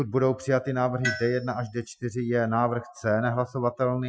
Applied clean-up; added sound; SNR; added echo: classical method Wiener filter.